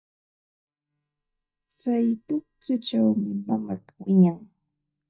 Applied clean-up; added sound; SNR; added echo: neural mask model DeepFilterNet 3.